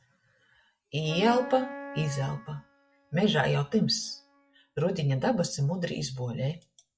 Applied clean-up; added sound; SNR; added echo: classical method log-MMSE.